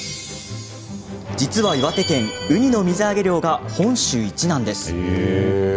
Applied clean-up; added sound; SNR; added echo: none; Subway, metro, underground; 19 dB; none.